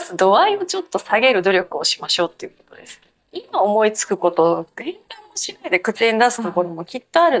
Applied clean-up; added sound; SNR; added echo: neural mask model DeepFilterNet 3.